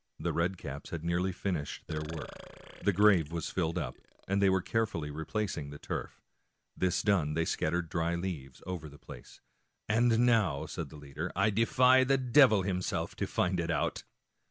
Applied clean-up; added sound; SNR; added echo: none; Burping, eructation; 18 dB; none.